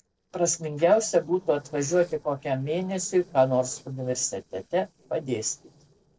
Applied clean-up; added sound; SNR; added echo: neural separator model SepFormer DNS4.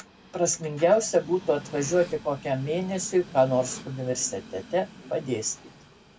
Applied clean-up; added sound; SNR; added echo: none; Train; 18 dB; reverberation time 0.4 s.